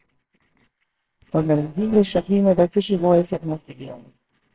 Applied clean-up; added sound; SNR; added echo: neural separator model SepFormer WHAMR!.